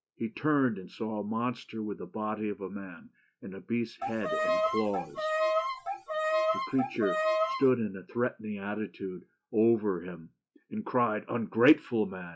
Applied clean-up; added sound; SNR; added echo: classical method log-MMSE.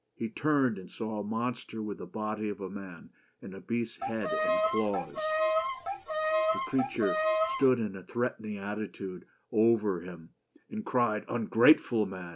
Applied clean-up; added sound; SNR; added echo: none; Bowed string instrument; -1 dB; none.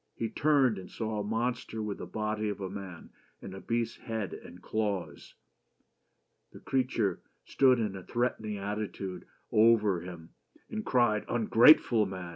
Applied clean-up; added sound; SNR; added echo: none; none; none; none.